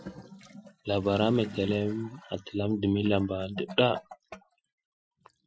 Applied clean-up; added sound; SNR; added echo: classical method Wiener filter.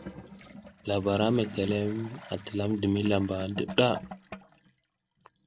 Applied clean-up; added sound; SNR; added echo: none; Toilet flush / Gurgling; 14 dB; none.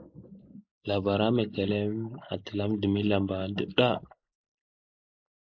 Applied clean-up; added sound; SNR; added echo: neural mask model Resemble Enhance denoiser.